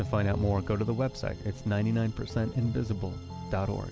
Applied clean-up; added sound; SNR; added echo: none; none; none; none.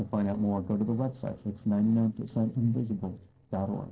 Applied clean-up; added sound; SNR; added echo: neural separator model SepFormer DNS4.